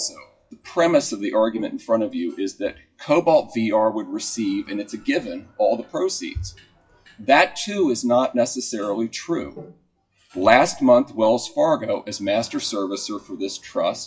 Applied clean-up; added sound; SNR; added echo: classical method WPE with log-MMSE.